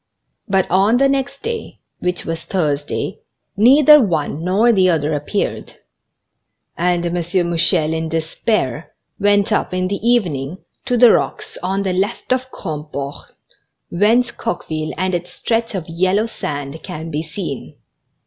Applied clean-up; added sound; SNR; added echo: none; none; none; none.